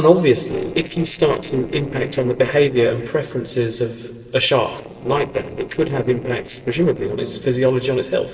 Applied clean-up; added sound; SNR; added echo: neural separator model SepFormer DNS4.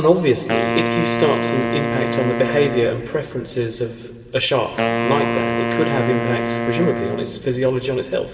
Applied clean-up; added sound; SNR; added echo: none; Wind instrument, woodwind instrument; 2 dB; reverberation time 2.7 s.